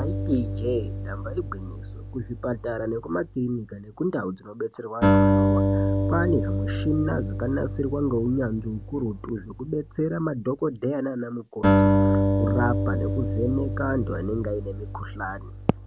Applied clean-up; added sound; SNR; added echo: none; Acoustic guitar; -3 dB; none.